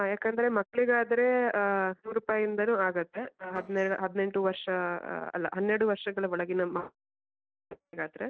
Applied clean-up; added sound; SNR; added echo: neural separator model SepFormer DNS4.